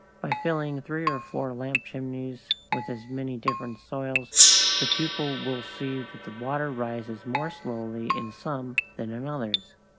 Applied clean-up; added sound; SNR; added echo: none; Gong + Keyboard (musical); -3 dB; none.